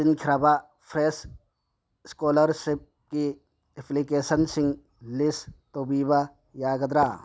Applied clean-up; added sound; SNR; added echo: none; none; none; none.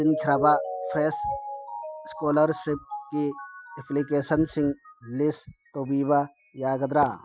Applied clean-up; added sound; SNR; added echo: classical method spectral subtraction.